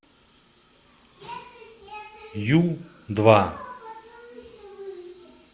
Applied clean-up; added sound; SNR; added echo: none; none; none; none.